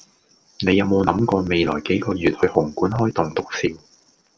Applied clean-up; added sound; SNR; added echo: none; none; none; none.